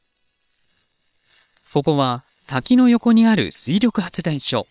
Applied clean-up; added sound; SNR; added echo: neural separator model SepFormer WHAM!.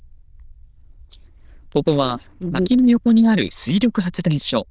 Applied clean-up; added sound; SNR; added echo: neural diffusion model UNIVERSE++.